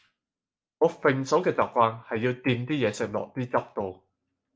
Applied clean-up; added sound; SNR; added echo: none; none; none; none.